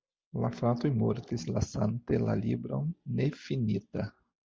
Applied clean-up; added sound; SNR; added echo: none; none; none; none.